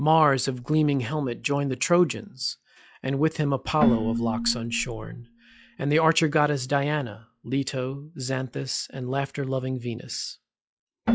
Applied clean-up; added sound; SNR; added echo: classical method log-MMSE.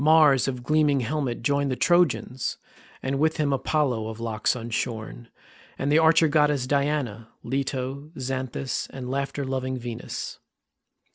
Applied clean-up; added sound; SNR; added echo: none; none; none; none.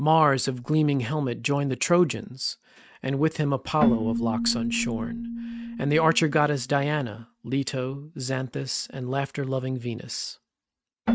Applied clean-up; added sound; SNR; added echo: neural mask model RNNoise.